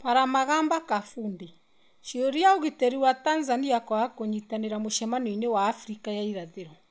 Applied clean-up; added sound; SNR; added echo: none; none; none; none.